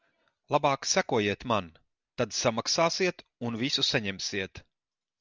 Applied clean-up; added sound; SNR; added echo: none; none; none; none.